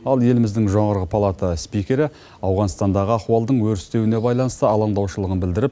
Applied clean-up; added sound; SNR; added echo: none; none; none; none.